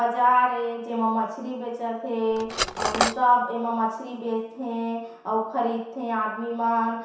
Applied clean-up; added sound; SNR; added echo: none; Cutlery, silverware; 1 dB; reverberation time 0.7 s.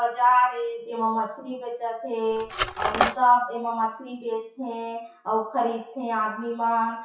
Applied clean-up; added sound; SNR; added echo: classical method WPE with log-MMSE.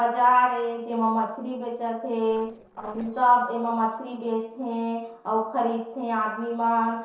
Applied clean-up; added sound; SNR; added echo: neural separator model SepFormer DNS4.